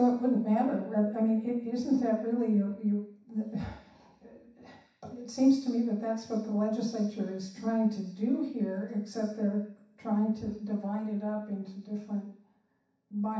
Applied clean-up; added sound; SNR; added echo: none; none; none; reverberation time 0.7 s.